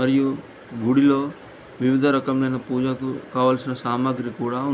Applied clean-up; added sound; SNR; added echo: none; none; none; none.